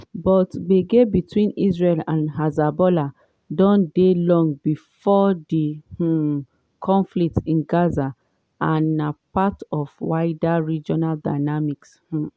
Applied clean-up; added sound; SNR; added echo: none; none; none; none.